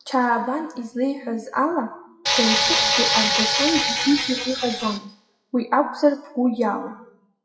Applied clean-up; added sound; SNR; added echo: classical method WPE with log-MMSE.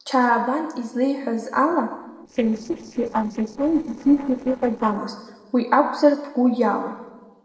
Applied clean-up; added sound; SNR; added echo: neural separator model SepFormer DNS4.